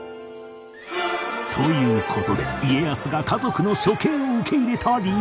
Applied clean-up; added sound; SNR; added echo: none; Hi-hat; 12 dB; none.